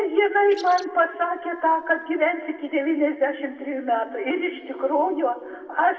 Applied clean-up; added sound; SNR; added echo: neural separator model SepFormer DNS4.